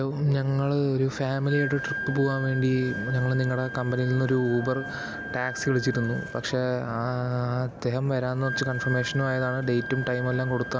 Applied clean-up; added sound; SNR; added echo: none; Wind instrument, woodwind instrument; 11 dB; none.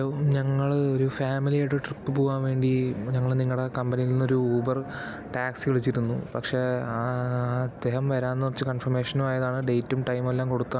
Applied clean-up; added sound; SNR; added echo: none; none; none; none.